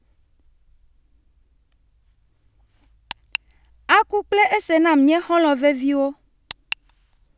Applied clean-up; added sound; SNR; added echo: none; none; none; none.